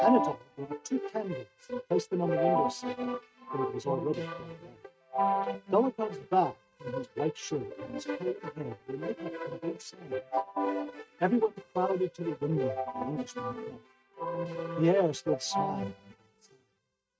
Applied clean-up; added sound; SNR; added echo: neural mask model RNNoise.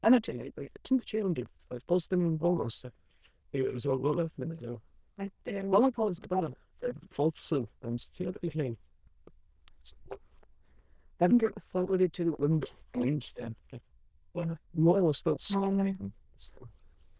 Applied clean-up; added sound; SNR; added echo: neural diffusion model UNIVERSE++.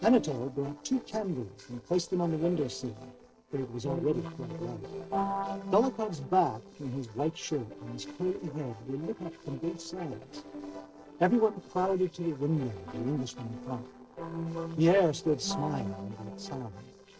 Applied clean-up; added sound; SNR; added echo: neural separator model SepFormer DNS4.